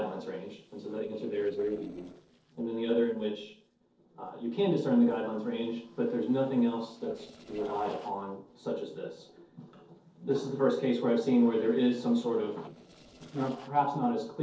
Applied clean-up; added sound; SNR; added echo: neural separator model SepFormer DNS4.